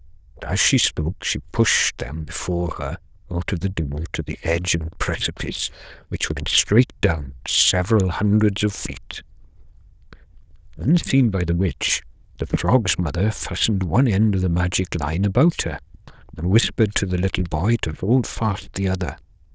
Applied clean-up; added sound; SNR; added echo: neural diffusion model UNIVERSE++.